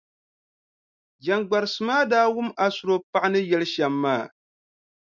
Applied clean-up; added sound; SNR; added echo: none; none; none; none.